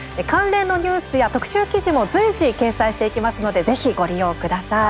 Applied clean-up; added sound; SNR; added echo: none; none; none; none.